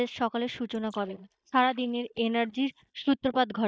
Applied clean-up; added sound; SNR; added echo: neural mask model DeepFilterNet 3.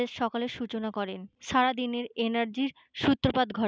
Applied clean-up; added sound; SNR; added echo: none; none; none; none.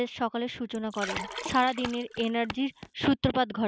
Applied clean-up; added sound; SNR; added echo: none; Walk, footsteps + Liquid; 11 dB; none.